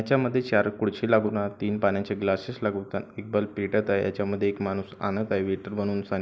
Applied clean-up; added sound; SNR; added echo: none; none; none; none.